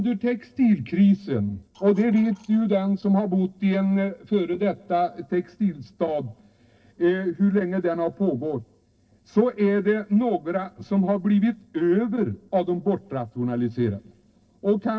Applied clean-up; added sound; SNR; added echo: neural separator model SepFormer DNS4.